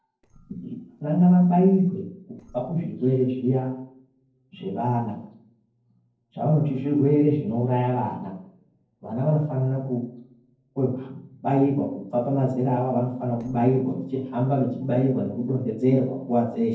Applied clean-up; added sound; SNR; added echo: neural separator model SepFormer DNS4.